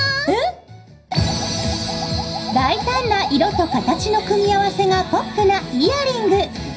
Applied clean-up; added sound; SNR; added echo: none; none; none; reverberation time 0.5 s.